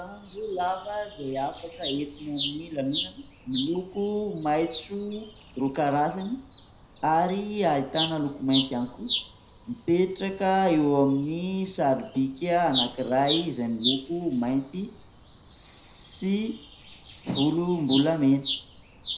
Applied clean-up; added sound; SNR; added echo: none; Bird vocalization, bird call, bird song; 0 dB; reverberation time 0.5 s.